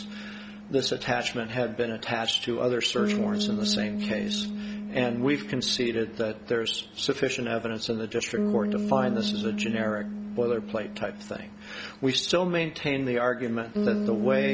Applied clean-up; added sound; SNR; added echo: none; Bass guitar; 4 dB; none.